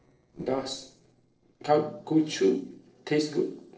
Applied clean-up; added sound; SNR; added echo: neural separator model SepFormer DNS4.